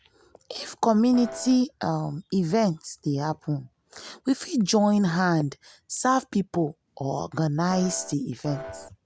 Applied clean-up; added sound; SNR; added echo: none; Piano; 12 dB; none.